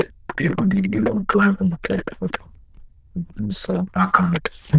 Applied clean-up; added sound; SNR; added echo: neural diffusion model UNIVERSE++.